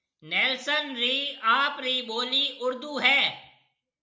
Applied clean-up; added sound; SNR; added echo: none; none; none; none.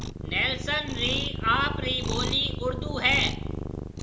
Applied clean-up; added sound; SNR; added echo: none; Cat; 3 dB; none.